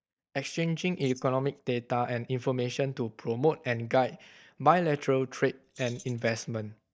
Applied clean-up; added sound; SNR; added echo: neural mask model DeepFilterNet 3.